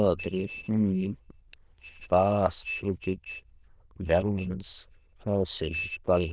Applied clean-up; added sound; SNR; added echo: neural diffusion model UNIVERSE++.